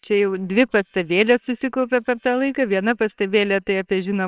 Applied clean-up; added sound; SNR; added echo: neural separator model SepFormer WHAMR!.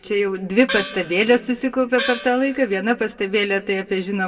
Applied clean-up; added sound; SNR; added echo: none; Gong; 10 dB; reverberation time 1.4 s.